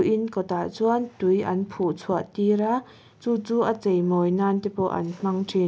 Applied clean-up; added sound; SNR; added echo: none; none; none; none.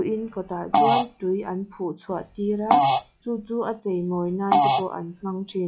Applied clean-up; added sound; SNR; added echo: classical method log-MMSE.